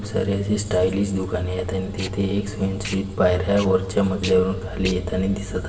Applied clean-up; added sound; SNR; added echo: none; Packing tape, duct tape; 18 dB; reverberation time 1.0 s.